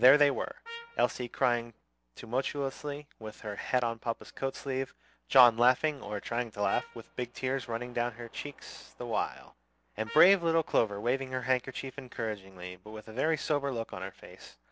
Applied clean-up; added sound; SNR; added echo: none; Trumpet; 18 dB; none.